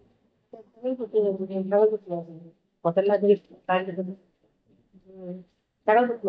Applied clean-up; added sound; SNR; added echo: neural mask model DeepFilterNet 3.